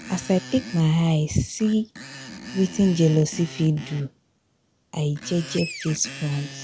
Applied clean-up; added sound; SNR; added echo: none; Screech; 15 dB; none.